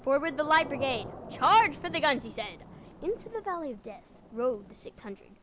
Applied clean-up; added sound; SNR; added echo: none; Thunder / Rain; 15 dB; none.